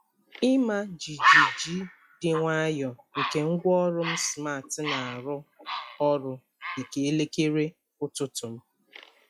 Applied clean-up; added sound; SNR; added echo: classical method log-MMSE.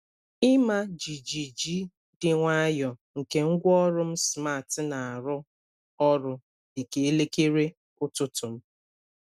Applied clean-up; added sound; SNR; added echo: none; none; none; none.